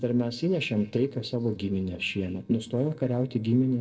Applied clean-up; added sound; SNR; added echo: neural separator model SepFormer DNS4.